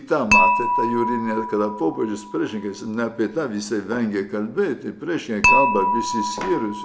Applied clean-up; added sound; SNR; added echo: none; Dishes, pots, and pans / Chink, clink; 0 dB; none.